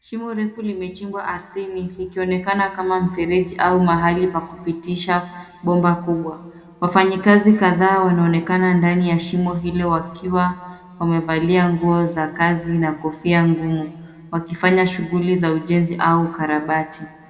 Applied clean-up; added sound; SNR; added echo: none; none; none; reverberation time 1.5 s.